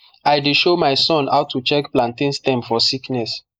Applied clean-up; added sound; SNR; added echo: neural mask model Resemble Enhance denoiser.